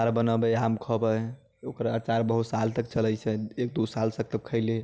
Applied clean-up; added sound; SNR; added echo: none; none; none; none.